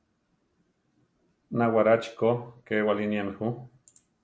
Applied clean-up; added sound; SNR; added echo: none; none; none; none.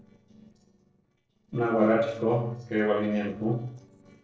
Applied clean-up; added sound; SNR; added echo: neural separator model SepFormer DNS4.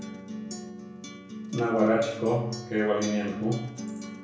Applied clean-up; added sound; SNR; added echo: none; Acoustic guitar; 8 dB; reverberation time 0.6 s.